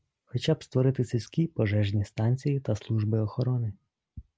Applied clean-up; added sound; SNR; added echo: none; none; none; none.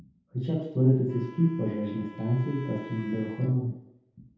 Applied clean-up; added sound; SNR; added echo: none; Wind instrument, woodwind instrument; 20 dB; reverberation time 0.8 s.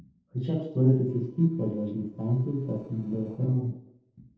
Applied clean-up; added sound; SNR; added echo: neural separator model SepFormer DNS4.